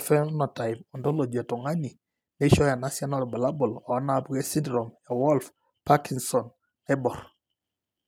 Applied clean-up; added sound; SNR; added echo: none; none; none; none.